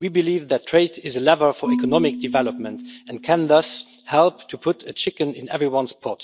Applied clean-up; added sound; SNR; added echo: neural mask model DeepFilterNet 3.